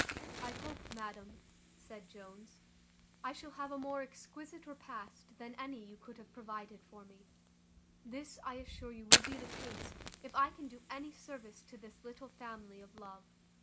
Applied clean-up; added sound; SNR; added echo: none; Fire; -4 dB; none.